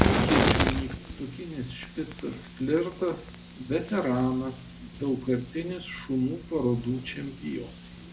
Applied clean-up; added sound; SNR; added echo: none; Fire; 1 dB; reverberation time 0.3 s.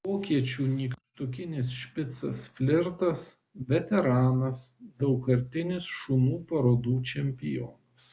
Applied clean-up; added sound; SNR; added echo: none; none; none; none.